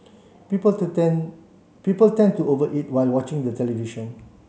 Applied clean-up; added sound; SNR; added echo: none; none; none; none.